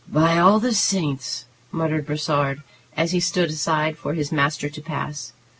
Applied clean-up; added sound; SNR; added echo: none; none; none; none.